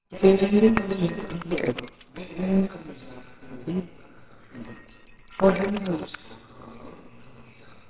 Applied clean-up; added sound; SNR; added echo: neural separator model SepFormer WHAMR!.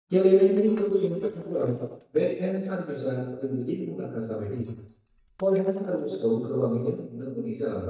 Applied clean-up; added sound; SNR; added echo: neural mask model DeepFilterNet 3.